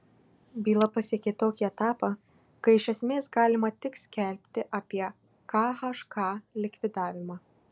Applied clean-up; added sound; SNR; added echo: none; none; none; none.